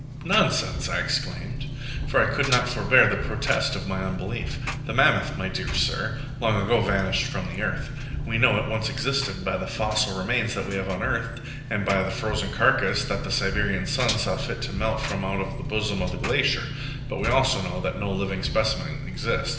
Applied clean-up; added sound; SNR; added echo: none; Engine; 5 dB; reverberation time 0.9 s.